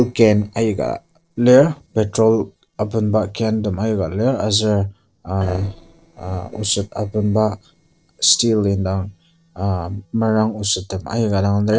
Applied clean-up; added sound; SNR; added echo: neural separator model SepFormer DNS4.